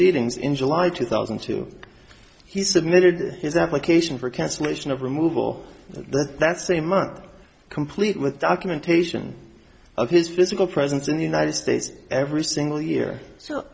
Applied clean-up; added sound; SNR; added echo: none; none; none; none.